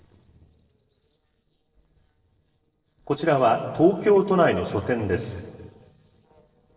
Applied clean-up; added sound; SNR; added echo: neural separator model SepFormer DNS4.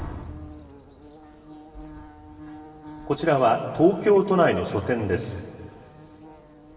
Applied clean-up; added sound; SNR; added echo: none; Buzz / Bird; 20 dB; reverberation time 2.6 s.